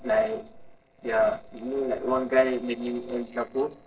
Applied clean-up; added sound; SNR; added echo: neural separator model SepFormer DNS4.